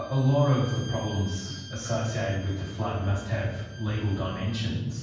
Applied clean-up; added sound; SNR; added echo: none; Bowed string instrument; 19 dB; reverberation time 1.2 s.